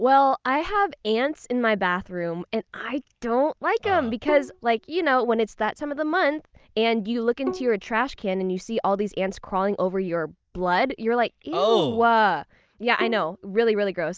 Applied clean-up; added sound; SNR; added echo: neural mask model DeepFilterNet 3.